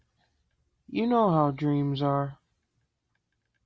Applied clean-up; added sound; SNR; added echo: none; none; none; none.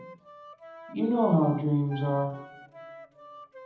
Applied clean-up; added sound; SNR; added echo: none; Wind instrument, woodwind instrument; 19 dB; reverberation time 0.8 s.